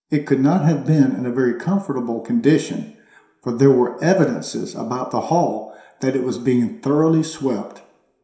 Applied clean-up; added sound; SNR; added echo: none; none; none; reverberation time 0.7 s.